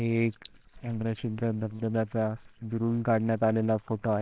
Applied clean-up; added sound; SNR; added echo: neural separator model SepFormer WHAMR!.